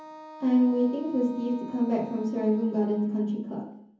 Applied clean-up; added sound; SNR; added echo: none; Wind instrument, woodwind instrument; 20 dB; reverberation time 0.7 s.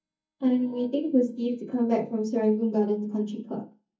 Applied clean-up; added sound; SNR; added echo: neural mask model DeepFilterNet 3.